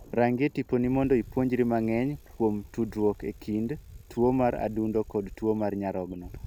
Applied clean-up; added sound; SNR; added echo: none; Bicycle; 19 dB; none.